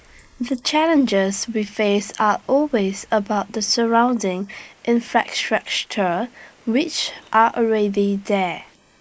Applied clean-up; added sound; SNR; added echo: neural mask model Resemble Enhance denoiser.